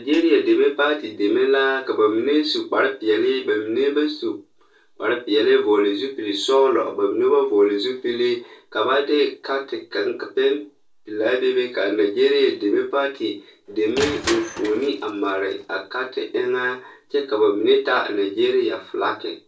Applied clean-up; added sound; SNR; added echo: none; Crushing; 14 dB; reverberation time 0.2 s.